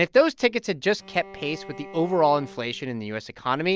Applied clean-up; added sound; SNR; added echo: none; Bowed string instrument; 20 dB; none.